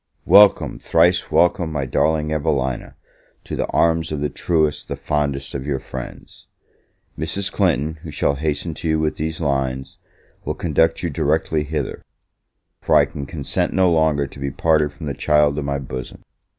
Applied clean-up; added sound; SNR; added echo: none; none; none; none.